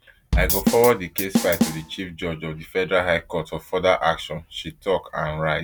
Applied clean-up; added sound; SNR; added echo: none; Drum / Drum kit; 1 dB; none.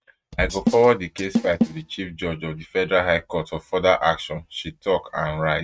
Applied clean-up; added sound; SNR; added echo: neural mask model RNNoise.